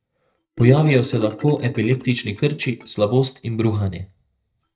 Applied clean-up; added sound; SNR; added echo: neural mask model DeepFilterNet 3.